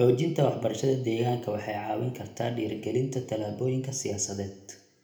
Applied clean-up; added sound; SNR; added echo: none; none; none; reverberation time 0.7 s.